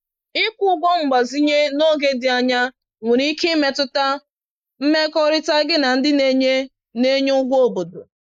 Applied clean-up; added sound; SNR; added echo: neural mask model Resemble Enhance denoiser.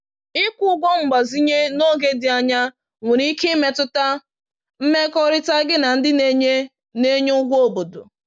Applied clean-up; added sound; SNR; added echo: none; none; none; none.